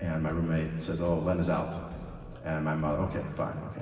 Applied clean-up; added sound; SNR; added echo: none; Drum kit; 16 dB; reverberation time 2.5 s.